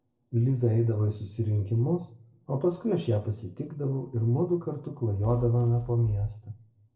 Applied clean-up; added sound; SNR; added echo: neural separator model SepFormer DNS4.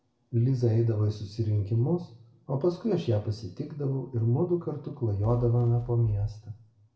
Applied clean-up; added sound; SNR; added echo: none; Fireworks; 16 dB; reverberation time 0.5 s.